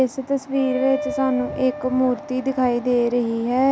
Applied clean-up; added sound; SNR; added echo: none; Wind instrument, woodwind instrument; 12 dB; none.